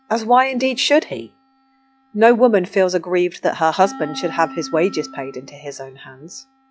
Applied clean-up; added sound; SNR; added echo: classical method log-MMSE.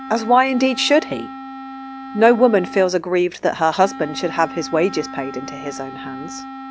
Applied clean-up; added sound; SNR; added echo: none; Wind instrument, woodwind instrument; 14 dB; none.